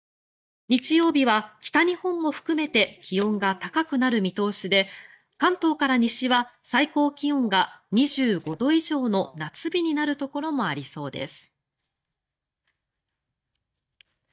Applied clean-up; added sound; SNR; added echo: neural mask model DeepFilterNet 3.